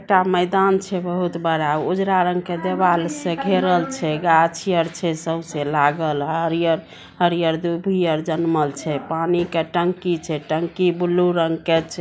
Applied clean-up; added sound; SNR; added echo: none; none; none; none.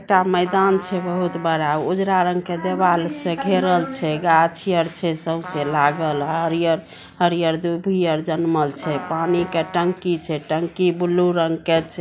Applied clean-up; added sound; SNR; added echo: none; Trumpet; 16 dB; none.